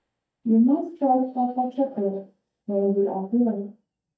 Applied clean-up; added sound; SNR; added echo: neural mask model DeepFilterNet 3.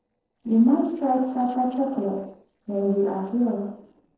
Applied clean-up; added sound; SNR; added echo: neural separator model SepFormer DNS4.